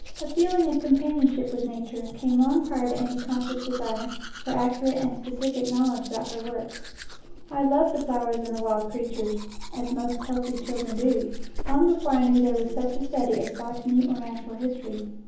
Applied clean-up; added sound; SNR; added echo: none; Domestic sounds, home sounds; 8 dB; reverberation time 0.7 s.